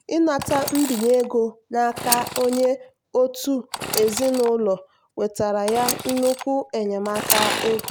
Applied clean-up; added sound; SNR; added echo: none; Sawing / Engine; 7 dB; none.